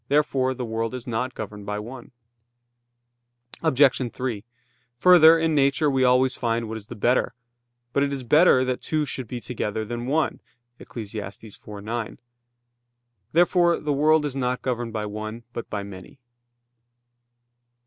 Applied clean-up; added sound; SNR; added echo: none; none; none; none.